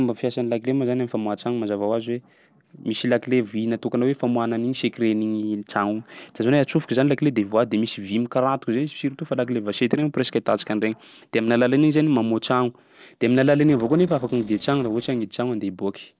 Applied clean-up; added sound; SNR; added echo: neural separator model SepFormer DNS4.